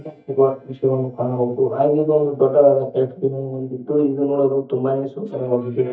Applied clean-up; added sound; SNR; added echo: neural mask model DeepFilterNet 3.